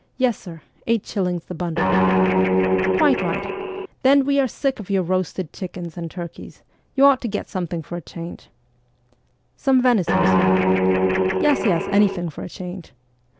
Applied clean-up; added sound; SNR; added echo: none; Guitar; -4 dB; none.